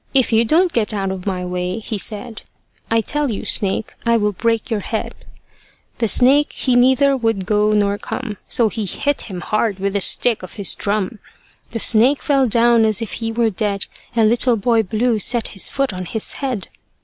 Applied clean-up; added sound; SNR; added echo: none; none; none; none.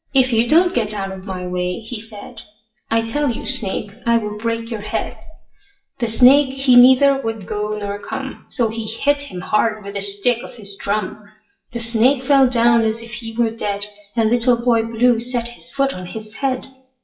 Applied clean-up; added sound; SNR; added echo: classical method WPE with log-MMSE.